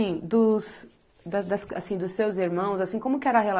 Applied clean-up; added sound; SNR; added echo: none; none; none; none.